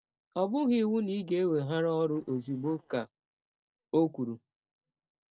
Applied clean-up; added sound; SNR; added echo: neural separator model SepFormer DNS4.